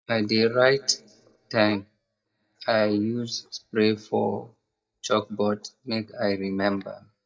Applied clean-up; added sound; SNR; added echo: neural mask model DeepFilterNet 3.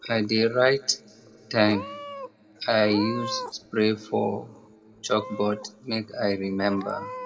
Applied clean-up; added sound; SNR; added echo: none; Meow / Purr; 14 dB; reverberation time 1.2 s.